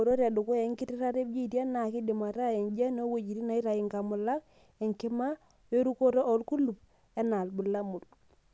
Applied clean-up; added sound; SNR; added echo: none; none; none; none.